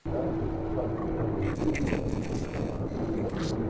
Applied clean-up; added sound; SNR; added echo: neural separator model SepFormer DNS4.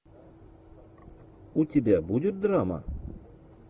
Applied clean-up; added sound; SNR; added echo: none; none; none; none.